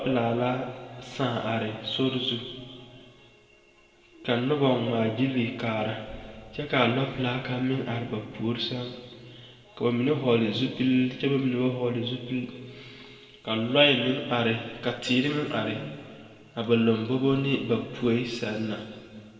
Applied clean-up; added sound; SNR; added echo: none; none; none; reverberation time 1.8 s.